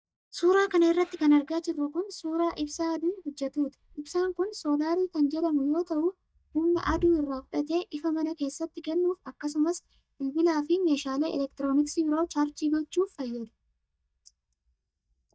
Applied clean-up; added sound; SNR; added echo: neural mask model DeepFilterNet 3.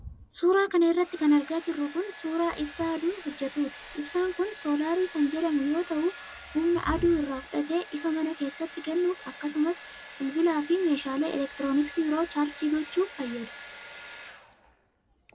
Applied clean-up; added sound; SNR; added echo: none; Domestic sounds, home sounds; 17 dB; none.